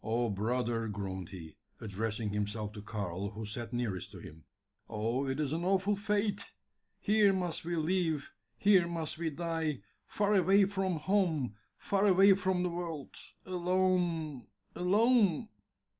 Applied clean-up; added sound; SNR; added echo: none; none; none; none.